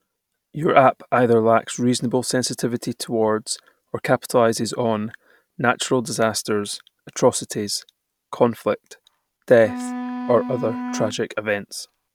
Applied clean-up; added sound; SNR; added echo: none; Wind instrument, woodwind instrument; 9 dB; none.